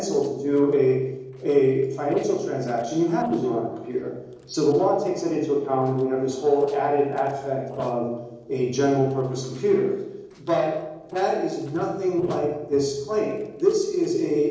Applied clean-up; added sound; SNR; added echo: neural separator model SepFormer DNS4.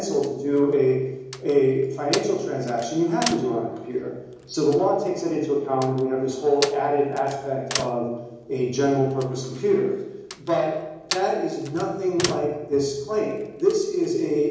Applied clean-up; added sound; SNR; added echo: none; Slam; 15 dB; reverberation time 1.0 s.